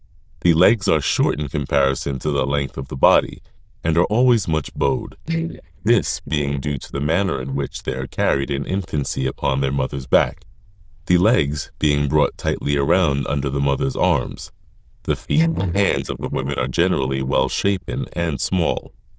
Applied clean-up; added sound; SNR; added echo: neural diffusion model UNIVERSE++.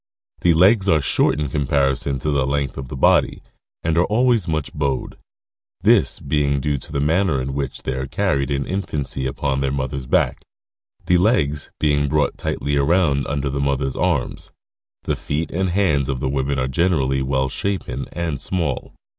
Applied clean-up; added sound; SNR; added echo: none; none; none; none.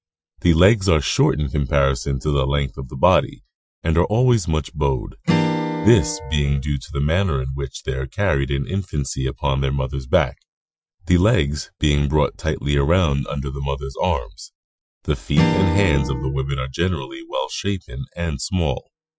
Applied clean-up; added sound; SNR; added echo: classical method Wiener filter.